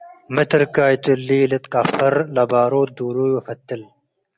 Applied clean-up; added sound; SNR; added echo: none; none; none; none.